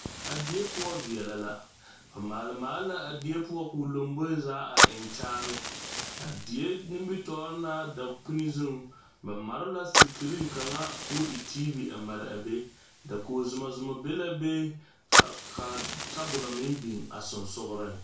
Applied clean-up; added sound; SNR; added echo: none; Fire; -2 dB; reverberation time 0.3 s.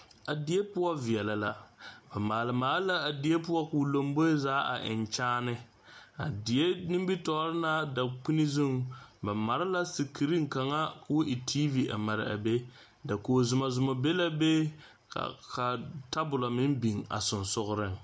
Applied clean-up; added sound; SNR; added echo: none; none; none; none.